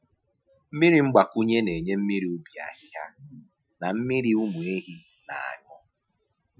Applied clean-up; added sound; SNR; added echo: classical method Wiener filter.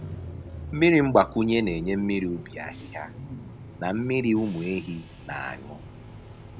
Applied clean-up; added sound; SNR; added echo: none; Bus / Engine; 13 dB; none.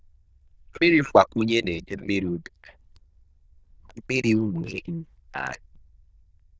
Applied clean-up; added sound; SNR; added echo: neural diffusion model UNIVERSE++.